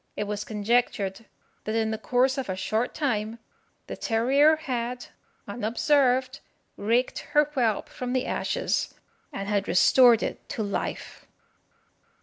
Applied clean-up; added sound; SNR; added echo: none; none; none; none.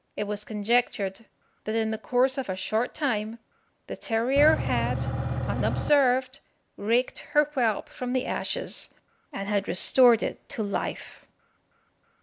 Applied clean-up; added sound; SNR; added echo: none; Engine / Truck / Car; 1 dB; none.